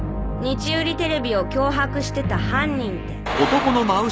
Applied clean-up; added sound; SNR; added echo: none; none; none; none.